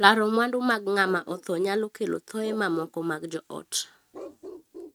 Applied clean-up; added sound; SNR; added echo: neural mask model RNNoise.